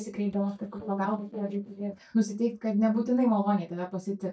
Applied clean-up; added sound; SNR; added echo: neural mask model DeepFilterNet 3.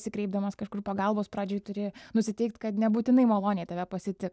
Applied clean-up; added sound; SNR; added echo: none; none; none; none.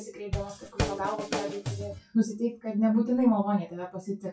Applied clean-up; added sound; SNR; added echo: classical method WPE with log-MMSE.